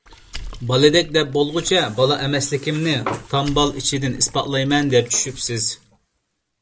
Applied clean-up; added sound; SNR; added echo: none; Water / Splash, splatter; 17 dB; none.